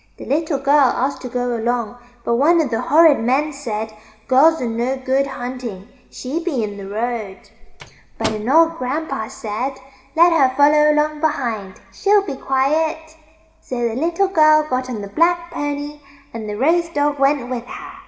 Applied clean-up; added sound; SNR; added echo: none; Microwave oven; 15 dB; reverberation time 1.3 s.